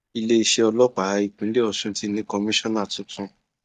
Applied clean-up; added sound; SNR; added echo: neural mask model DeepFilterNet 3.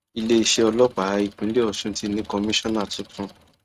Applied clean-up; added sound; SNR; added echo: neural mask model RNNoise.